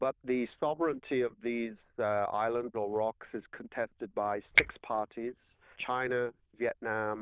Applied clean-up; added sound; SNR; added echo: neural diffusion model UNIVERSE++.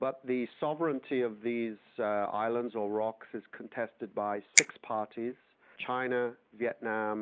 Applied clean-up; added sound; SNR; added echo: neural mask model Resemble Enhance denoiser.